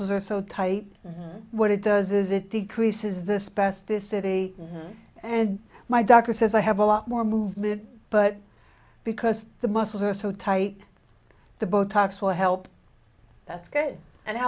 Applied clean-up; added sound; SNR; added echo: none; none; none; none.